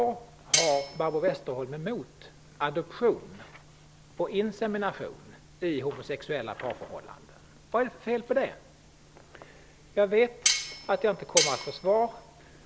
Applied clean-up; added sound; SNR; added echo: none; Cutlery, silverware; 0 dB; none.